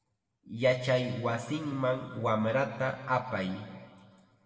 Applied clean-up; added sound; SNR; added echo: none; none; none; reverberation time 2.0 s.